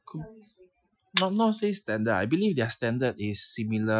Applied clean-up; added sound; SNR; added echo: classical method Wiener filter.